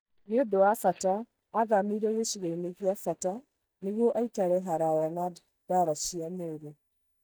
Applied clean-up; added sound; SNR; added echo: neural mask model DeepFilterNet 3.